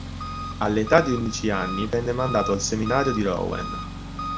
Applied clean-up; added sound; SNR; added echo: none; Engine; 7 dB; none.